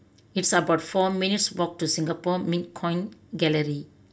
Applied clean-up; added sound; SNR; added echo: none; none; none; reverberation time 0.2 s.